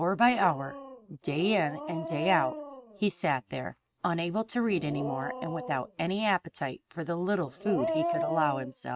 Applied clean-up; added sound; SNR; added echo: neural mask model RNNoise.